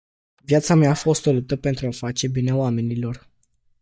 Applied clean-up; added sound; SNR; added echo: neural mask model DeepFilterNet 3.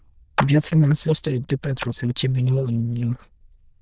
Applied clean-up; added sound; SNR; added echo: neural diffusion model UNIVERSE++.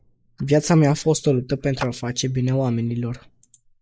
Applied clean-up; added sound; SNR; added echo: neural mask model Resemble Enhance denoiser.